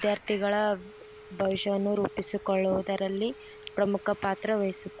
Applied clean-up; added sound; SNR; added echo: none; Telephone; 18 dB; none.